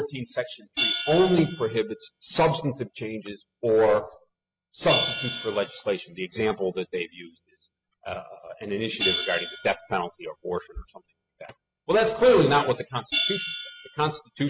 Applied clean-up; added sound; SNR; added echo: classical method spectral subtraction.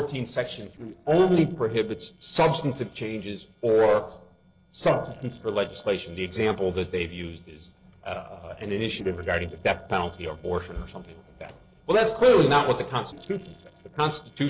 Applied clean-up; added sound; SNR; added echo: neural separator model SepFormer DNS4.